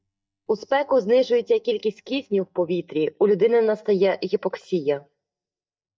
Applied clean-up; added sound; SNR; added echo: neural mask model DeepFilterNet 3.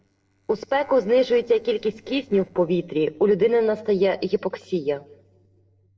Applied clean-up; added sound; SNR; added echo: neural separator model SepFormer DNS4.